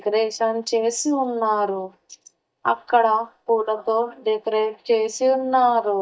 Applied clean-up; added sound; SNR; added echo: neural mask model DeepFilterNet 3.